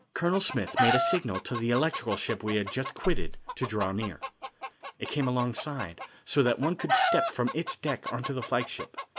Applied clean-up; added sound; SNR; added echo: none; Chicken, rooster; 4 dB; none.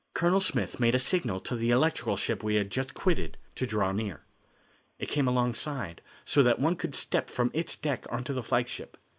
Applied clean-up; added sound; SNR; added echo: none; none; none; none.